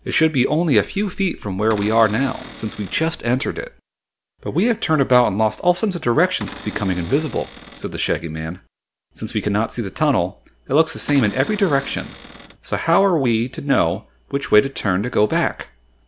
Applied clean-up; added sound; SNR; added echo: none; Cupboard open or close / Door; 16 dB; none.